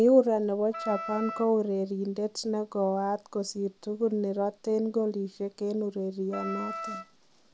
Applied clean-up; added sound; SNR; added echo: none; Wind instrument, woodwind instrument; 10 dB; none.